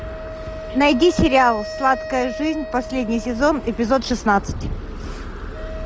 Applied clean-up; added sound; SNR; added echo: none; Wind instrument, woodwind instrument; 13 dB; none.